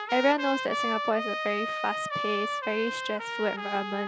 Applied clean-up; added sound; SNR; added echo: none; Trumpet; 3 dB; none.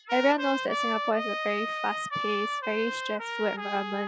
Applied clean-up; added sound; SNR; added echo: classical method Wiener filter.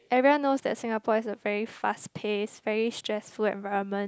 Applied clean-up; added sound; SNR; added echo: none; none; none; none.